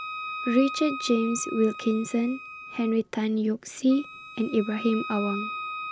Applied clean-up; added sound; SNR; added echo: none; Wind instrument, woodwind instrument; 10 dB; none.